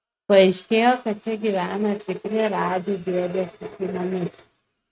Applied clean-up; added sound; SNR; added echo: neural mask model RNNoise.